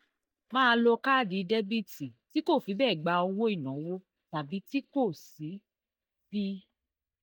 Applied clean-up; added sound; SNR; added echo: neural mask model DeepFilterNet 3.